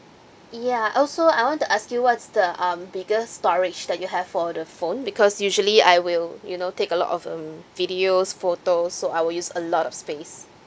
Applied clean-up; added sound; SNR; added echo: none; none; none; none.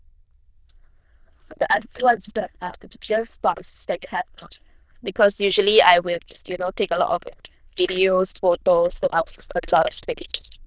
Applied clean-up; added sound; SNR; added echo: neural diffusion model UNIVERSE++.